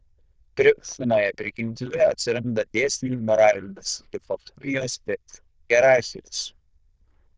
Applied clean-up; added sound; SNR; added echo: neural diffusion model UNIVERSE++.